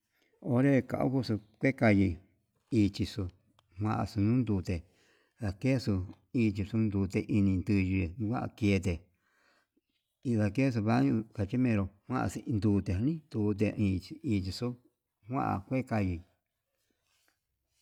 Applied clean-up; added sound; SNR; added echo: none; none; none; none.